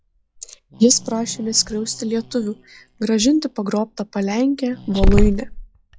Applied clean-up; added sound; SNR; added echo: classical method log-MMSE.